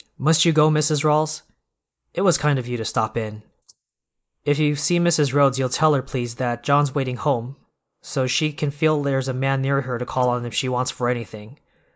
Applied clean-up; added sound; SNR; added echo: neural mask model Resemble Enhance denoiser.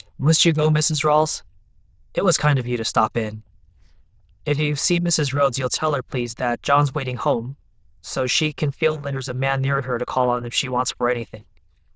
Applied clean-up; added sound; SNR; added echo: neural diffusion model UNIVERSE++.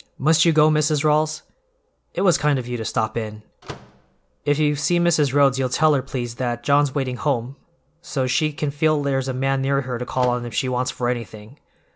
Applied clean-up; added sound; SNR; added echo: none; Slam / Microwave oven; 19 dB; none.